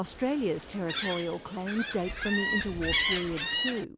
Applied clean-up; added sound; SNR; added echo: none; Gull, seagull; -1 dB; none.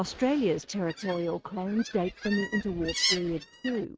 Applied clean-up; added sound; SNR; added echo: neural mask model RNNoise.